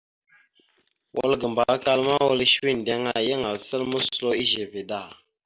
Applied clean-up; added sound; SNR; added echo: neural separator model SepFormer DNS4.